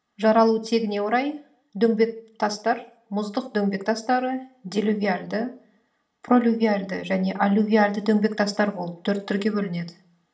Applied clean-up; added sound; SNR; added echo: none; none; none; reverberation time 0.4 s.